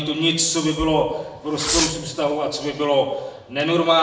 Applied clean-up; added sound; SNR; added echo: none; Fireworks; 6 dB; reverberation time 0.8 s.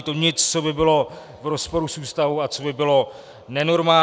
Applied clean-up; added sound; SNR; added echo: none; none; none; none.